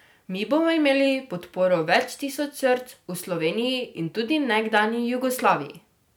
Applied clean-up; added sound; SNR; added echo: none; none; none; none.